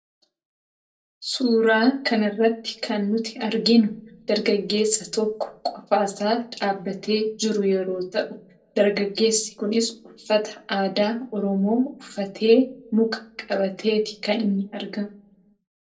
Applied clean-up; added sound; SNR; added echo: none; none; none; reverberation time 0.2 s.